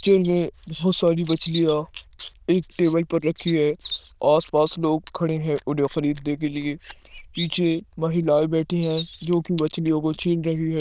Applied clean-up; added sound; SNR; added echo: neural diffusion model UNIVERSE++.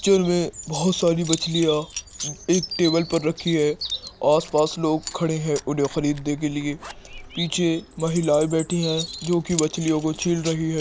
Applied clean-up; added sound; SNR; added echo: none; Coin (dropping) / Zipper (clothing) + Bird vocalization, bird call, bird song; 12 dB; none.